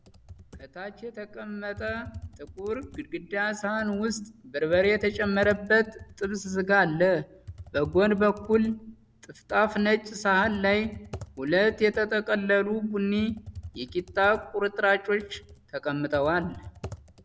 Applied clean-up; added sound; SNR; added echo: none; Computer keyboard; 19 dB; none.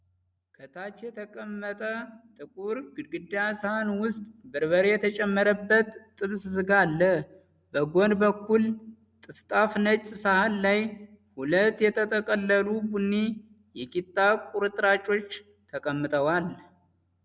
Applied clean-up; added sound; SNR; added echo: none; none; none; none.